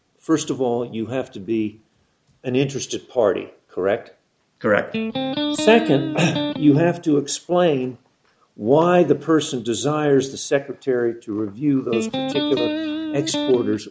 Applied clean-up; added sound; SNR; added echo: none; Electric guitar; 3 dB; none.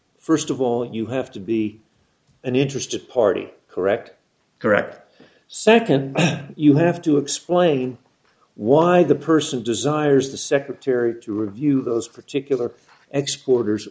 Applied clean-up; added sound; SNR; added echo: none; none; none; none.